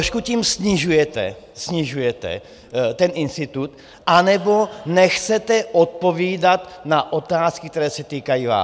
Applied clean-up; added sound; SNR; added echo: none; none; none; none.